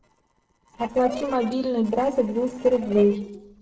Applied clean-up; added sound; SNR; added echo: neural separator model SepFormer DNS4.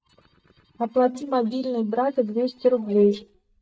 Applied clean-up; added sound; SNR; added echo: neural mask model DeepFilterNet 3.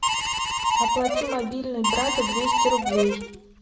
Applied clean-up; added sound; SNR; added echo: none; Harmonica; -3 dB; reverberation time 0.6 s.